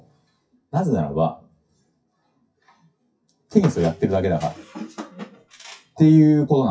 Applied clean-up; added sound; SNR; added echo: classical method WPE with log-MMSE.